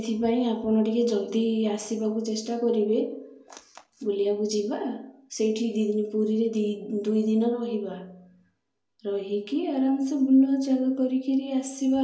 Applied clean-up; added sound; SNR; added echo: none; none; none; reverberation time 0.2 s.